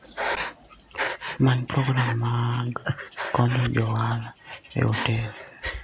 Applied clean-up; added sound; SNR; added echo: none; Breathing; 8 dB; none.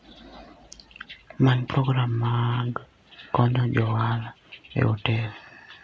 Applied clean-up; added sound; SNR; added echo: none; none; none; none.